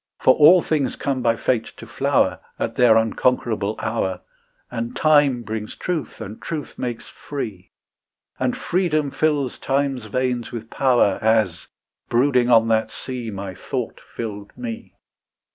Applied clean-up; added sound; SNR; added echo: none; none; none; none.